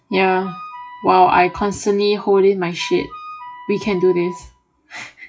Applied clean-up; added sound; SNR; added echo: classical method WPE with log-MMSE.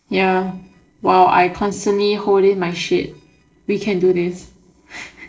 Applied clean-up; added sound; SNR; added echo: neural separator model SepFormer DNS4.